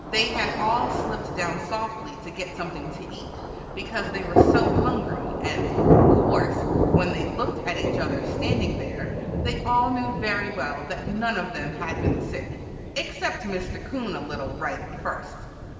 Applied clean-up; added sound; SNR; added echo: none; Thunder; -4 dB; reverberation time 2.3 s.